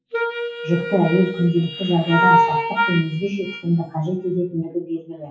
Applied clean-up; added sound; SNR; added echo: classical method WPE with log-MMSE.